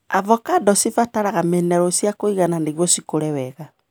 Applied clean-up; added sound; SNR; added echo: none; none; none; none.